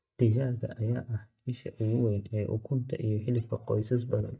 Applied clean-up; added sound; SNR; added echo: neural mask model DeepFilterNet 3.